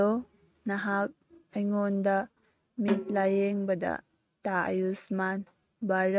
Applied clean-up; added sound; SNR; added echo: neural mask model RNNoise.